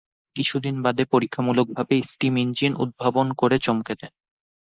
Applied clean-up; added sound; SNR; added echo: neural mask model Resemble Enhance denoiser.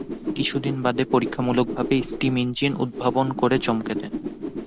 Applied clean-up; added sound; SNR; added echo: none; Whoosh, swoosh, swish; 8 dB; none.